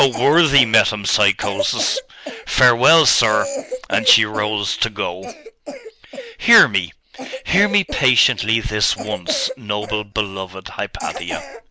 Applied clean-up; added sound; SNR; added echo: none; Cough; 12 dB; none.